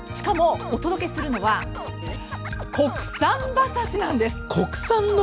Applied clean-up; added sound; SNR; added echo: none; Scratching (performance technique); 15 dB; none.